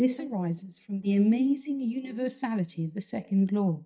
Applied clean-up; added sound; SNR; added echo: neural mask model DeepFilterNet 3.